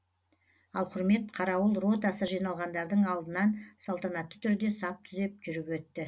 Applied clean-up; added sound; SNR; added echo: none; none; none; none.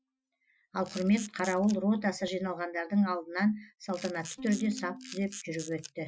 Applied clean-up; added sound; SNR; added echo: classical method Wiener filter.